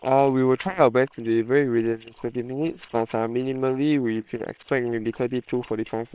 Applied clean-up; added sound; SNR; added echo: neural separator model SepFormer WHAM!.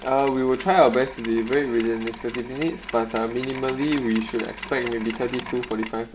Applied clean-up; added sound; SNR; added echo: none; Mechanisms; 14 dB; none.